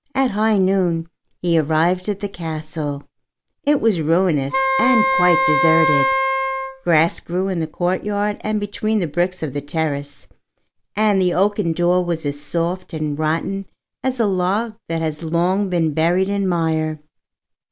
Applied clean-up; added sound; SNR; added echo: none; Wind instrument, woodwind instrument; -2 dB; none.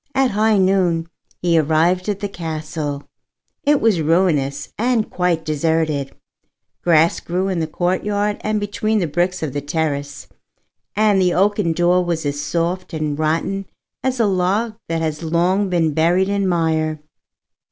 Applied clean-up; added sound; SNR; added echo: none; none; none; none.